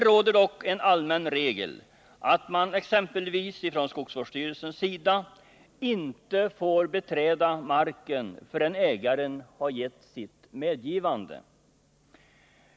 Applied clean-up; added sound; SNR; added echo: none; none; none; none.